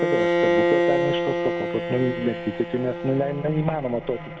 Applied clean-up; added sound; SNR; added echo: none; Bowed string instrument; -1 dB; none.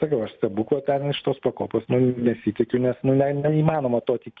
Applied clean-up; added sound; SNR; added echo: none; none; none; none.